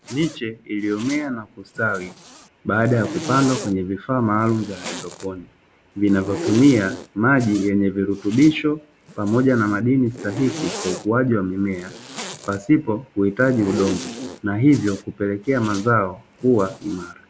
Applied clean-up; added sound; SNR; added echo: none; Zipper (clothing); 14 dB; none.